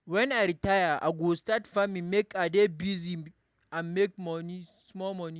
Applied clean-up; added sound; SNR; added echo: none; none; none; none.